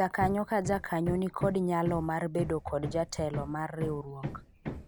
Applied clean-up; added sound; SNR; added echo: none; Hammer; 8 dB; none.